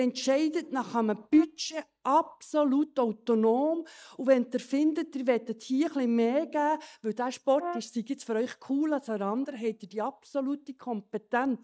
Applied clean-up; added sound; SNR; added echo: neural mask model DeepFilterNet 3.